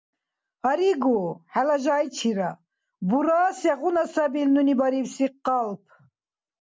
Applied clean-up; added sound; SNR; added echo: none; none; none; none.